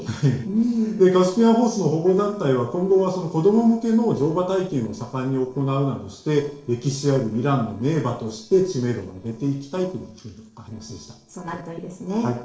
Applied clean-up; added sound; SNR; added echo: neural separator model SepFormer DNS4.